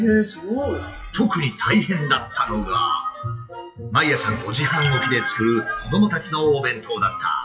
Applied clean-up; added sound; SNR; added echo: classical method WPE with log-MMSE.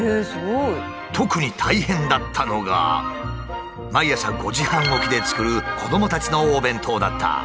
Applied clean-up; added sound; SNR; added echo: none; none; none; none.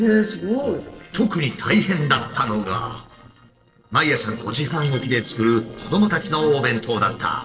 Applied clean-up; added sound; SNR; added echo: neural separator model SepFormer DNS4.